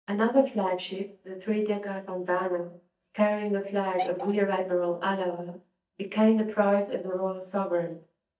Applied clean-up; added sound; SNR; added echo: neural mask model DeepFilterNet 3.